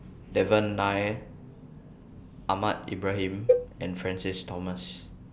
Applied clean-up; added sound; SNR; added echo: none; Cowbell; 0 dB; none.